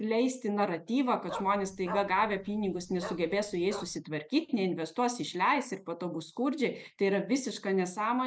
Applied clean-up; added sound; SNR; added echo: none; Bark; 12 dB; none.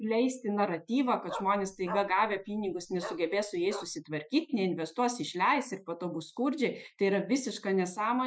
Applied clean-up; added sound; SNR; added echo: classical method Wiener filter.